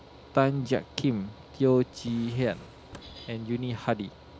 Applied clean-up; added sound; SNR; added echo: none; Mechanical fan + Drawer open or close; 18 dB; none.